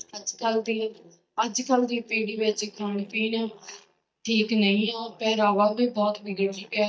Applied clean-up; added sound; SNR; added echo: neural mask model DeepFilterNet 3.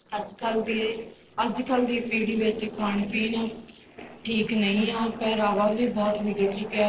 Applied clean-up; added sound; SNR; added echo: neural separator model SepFormer DNS4.